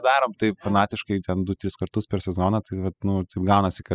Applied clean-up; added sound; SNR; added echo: classical method spectral subtraction.